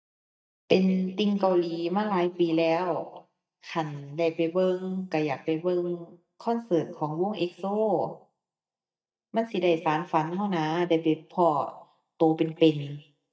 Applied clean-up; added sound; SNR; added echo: neural mask model DeepFilterNet 3.